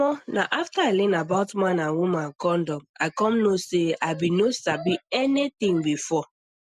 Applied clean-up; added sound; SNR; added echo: none; none; none; none.